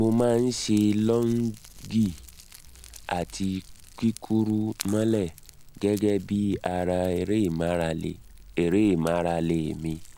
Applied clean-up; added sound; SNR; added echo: none; Cutlery, silverware + Fire; 19 dB; none.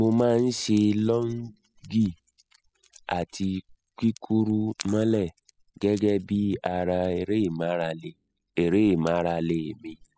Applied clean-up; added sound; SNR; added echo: classical method spectral subtraction.